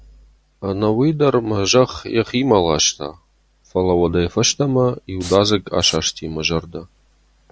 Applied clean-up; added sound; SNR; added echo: none; Respiratory sounds; 16 dB; none.